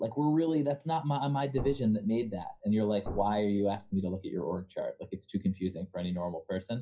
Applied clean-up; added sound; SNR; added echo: classical method WPE with log-MMSE.